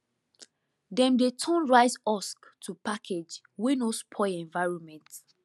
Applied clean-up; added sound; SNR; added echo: none; none; none; none.